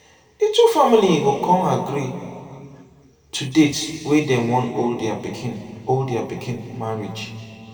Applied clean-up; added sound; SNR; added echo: none; none; none; reverberation time 2.2 s.